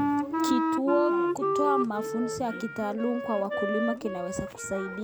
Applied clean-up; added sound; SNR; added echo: none; Wind instrument, woodwind instrument; -1 dB; none.